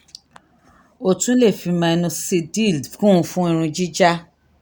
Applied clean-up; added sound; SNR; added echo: none; none; none; none.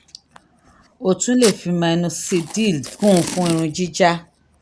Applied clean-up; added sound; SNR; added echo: none; Packing tape, duct tape; 13 dB; none.